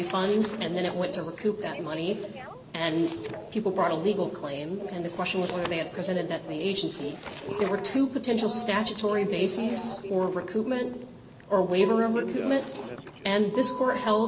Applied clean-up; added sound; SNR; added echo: none; Telephone; 13 dB; none.